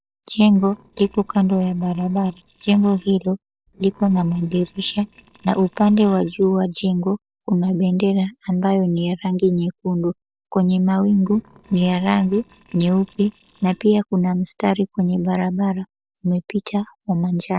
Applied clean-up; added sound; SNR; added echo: neural separator model SepFormer DNS4.